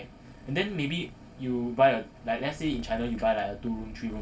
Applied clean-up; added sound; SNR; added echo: none; Purr; 17 dB; reverberation time 0.2 s.